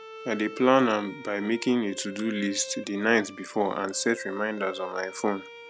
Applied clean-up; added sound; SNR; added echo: none; Bowed string instrument; 16 dB; none.